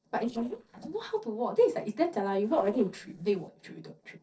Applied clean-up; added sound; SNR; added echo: neural separator model SepFormer DNS4.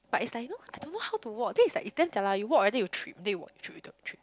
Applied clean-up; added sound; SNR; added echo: none; none; none; none.